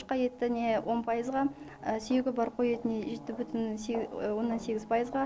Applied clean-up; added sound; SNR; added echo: none; none; none; none.